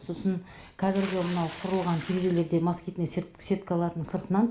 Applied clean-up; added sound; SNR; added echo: none; Water / Splash, splatter; 13 dB; reverberation time 0.4 s.